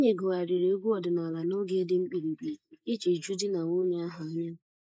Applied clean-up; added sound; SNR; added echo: neural mask model Resemble Enhance denoiser.